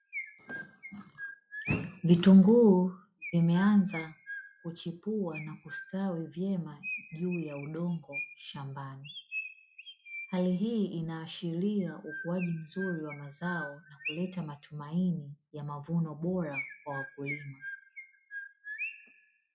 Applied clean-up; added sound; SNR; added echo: classical method log-MMSE.